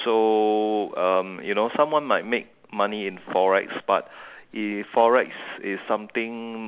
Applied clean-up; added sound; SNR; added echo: none; none; none; none.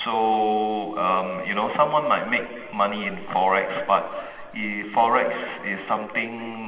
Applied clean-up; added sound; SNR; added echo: none; none; none; reverberation time 2.0 s.